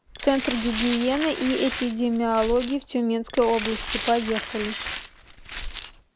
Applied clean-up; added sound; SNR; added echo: none; Glass; 4 dB; none.